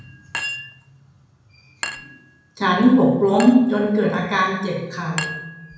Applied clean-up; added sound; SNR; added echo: none; Chink, clink; 14 dB; reverberation time 0.9 s.